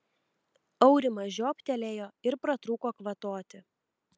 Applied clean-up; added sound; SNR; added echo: none; none; none; none.